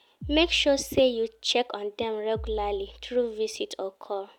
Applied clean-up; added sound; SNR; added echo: none; Bass drum; 15 dB; none.